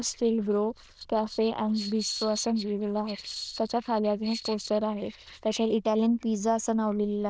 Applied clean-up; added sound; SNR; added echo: neural diffusion model UNIVERSE++.